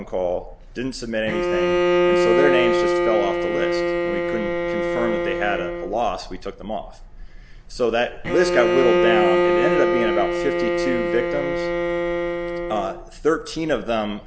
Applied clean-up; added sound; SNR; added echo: none; Bowed string instrument; -3 dB; none.